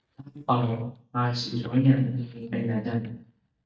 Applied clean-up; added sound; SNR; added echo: neural mask model DeepFilterNet 3.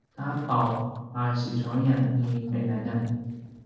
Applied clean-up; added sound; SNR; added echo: neural separator model SepFormer DNS4.